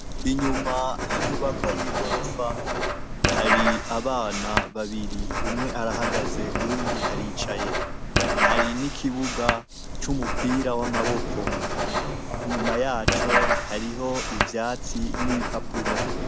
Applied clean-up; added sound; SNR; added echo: none; Writing; -3 dB; none.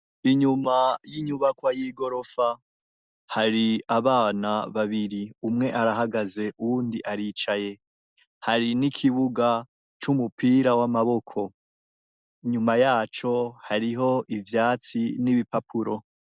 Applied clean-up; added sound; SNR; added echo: none; none; none; none.